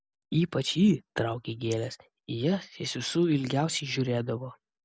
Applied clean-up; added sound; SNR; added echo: none; none; none; none.